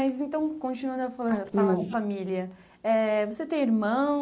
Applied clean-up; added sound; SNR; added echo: neural mask model Resemble Enhance denoiser.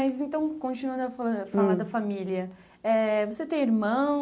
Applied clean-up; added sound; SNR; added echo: none; none; none; none.